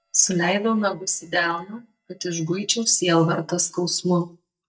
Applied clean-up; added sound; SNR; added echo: neural mask model DeepFilterNet 3.